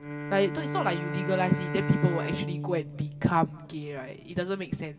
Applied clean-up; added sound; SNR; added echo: none; Bowed string instrument; 6 dB; reverberation time 1.9 s.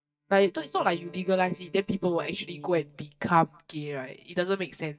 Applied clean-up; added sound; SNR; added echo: neural mask model DeepFilterNet 3.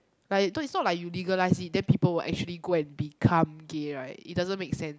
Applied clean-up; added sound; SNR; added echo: none; none; none; none.